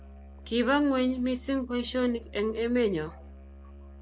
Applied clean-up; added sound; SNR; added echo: none; Musical instrument; 17 dB; none.